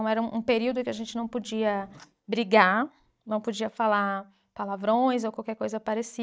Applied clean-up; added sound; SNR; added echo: neural mask model DeepFilterNet 3.